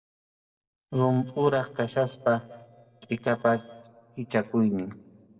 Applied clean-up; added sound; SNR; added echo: neural separator model SepFormer DNS4.